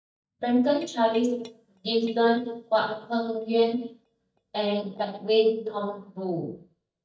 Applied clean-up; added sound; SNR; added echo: neural mask model DeepFilterNet 3.